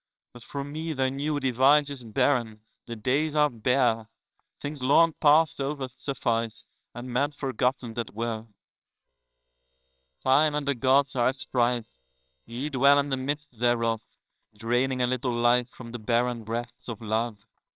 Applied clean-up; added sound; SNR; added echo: neural separator model SepFormer WHAMR!.